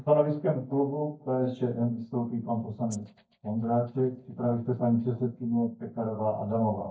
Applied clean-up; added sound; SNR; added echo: neural mask model DeepFilterNet 3.